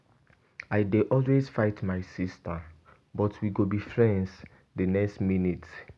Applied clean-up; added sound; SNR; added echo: none; none; none; none.